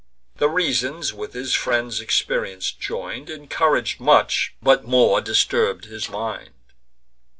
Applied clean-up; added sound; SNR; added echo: neural separator model SepFormer DNS4.